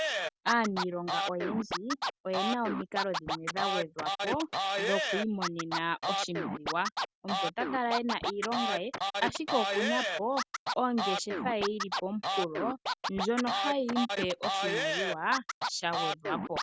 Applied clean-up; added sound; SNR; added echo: none; Scratching (performance technique); 0 dB; none.